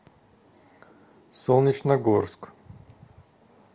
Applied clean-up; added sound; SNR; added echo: none; none; none; none.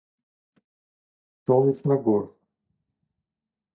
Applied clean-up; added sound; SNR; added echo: neural mask model DeepFilterNet 3.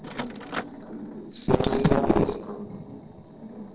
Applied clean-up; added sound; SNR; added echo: neural separator model SepFormer DNS4.